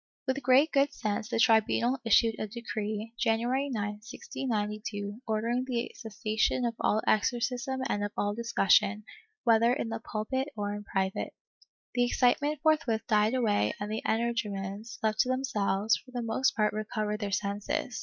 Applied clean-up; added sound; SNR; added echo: neural mask model DeepFilterNet 3.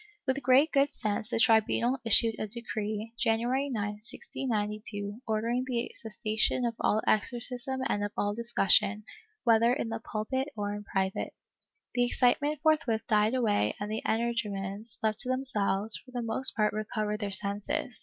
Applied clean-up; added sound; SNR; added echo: none; none; none; none.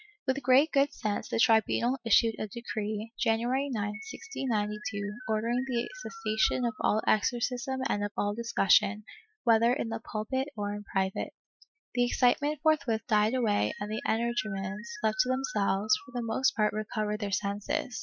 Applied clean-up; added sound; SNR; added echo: classical method spectral subtraction.